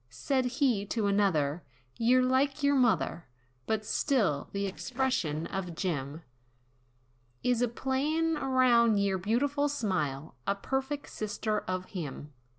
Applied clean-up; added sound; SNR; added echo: neural separator model SepFormer DNS4.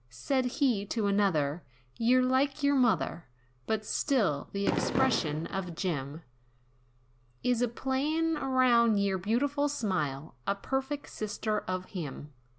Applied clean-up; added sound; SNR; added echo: none; Fireworks; 3 dB; none.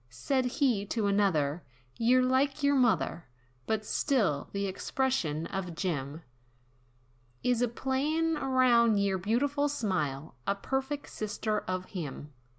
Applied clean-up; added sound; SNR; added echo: none; none; none; none.